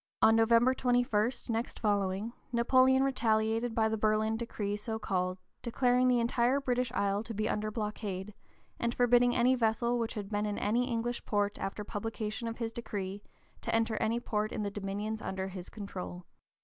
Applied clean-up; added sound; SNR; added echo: none; none; none; none.